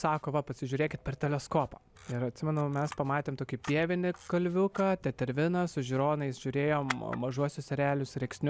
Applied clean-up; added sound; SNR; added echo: none; Camera; 19 dB; none.